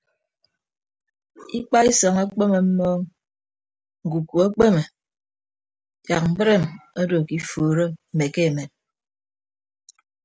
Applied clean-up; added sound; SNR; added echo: none; none; none; none.